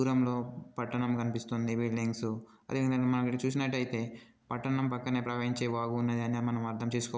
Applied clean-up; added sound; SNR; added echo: none; none; none; none.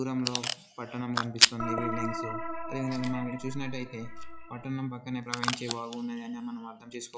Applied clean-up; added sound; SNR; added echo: classical method log-MMSE.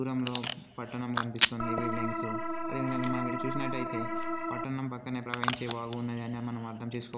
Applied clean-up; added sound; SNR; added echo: none; Organ + Packing tape, duct tape / Tearing; -2 dB; none.